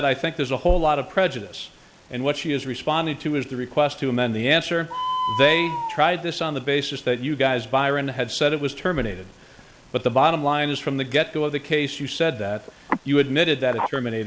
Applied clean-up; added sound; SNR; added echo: none; Bird; 14 dB; none.